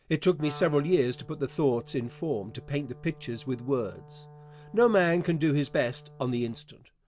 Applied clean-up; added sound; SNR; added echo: none; Wind instrument, woodwind instrument; 20 dB; none.